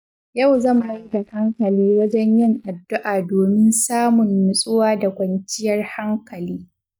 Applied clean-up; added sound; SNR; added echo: neural mask model DeepFilterNet 3.